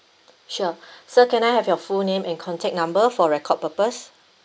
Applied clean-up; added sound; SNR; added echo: none; none; none; none.